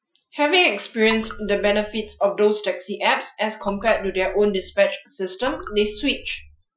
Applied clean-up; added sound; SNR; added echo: classical method Wiener filter.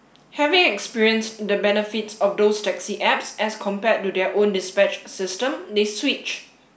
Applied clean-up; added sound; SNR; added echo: none; none; none; none.